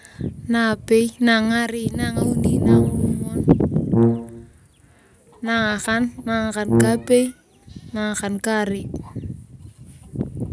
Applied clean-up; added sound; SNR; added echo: none; Brass instrument; -1 dB; none.